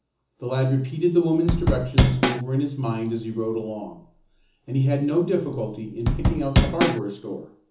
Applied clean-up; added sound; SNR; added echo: none; Drum / Drum kit; -4 dB; reverberation time 0.7 s.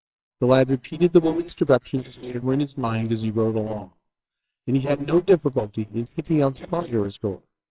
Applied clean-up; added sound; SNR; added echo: neural separator model SepFormer WHAMR!.